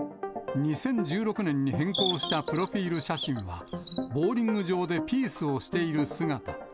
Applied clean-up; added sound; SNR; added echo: none; Bird; 9 dB; none.